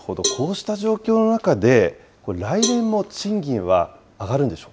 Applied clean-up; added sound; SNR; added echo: none; Cowbell; 12 dB; none.